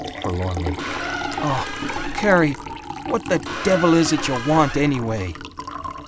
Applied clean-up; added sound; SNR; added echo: none; Squeak + Liquid; 7 dB; none.